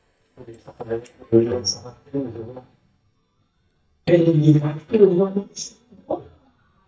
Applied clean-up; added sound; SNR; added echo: neural mask model DeepFilterNet 3.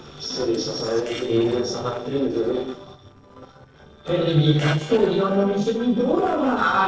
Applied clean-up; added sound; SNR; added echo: neural separator model SepFormer DNS4.